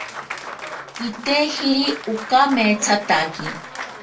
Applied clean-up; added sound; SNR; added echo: none; Applause; 11 dB; reverberation time 0.2 s.